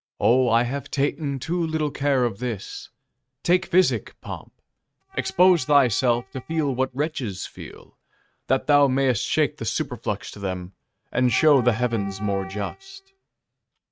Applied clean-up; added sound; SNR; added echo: neural mask model RNNoise.